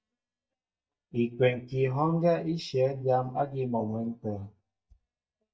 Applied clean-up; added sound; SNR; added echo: neural mask model DeepFilterNet 3.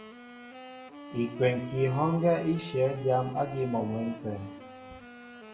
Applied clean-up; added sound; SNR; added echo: none; Wind instrument, woodwind instrument; 14 dB; reverberation time 0.6 s.